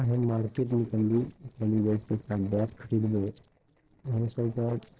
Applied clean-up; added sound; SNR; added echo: neural separator model SepFormer DNS4.